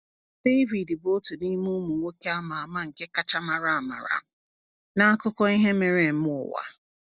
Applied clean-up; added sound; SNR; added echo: none; none; none; none.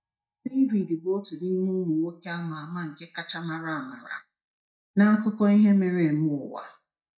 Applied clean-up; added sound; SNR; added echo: neural mask model DeepFilterNet 3.